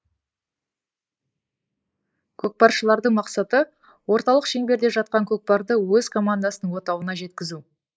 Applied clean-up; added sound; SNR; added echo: neural mask model Resemble Enhance denoiser.